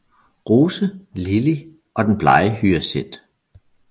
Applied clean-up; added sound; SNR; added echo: none; none; none; none.